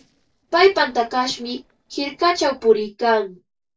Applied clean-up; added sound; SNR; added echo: neural separator model SepFormer DNS4.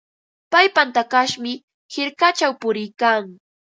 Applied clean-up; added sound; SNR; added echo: none; none; none; none.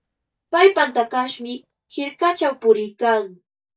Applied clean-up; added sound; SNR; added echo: neural mask model DeepFilterNet 3.